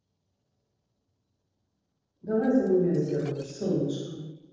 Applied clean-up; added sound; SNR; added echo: neural separator model SepFormer DNS4.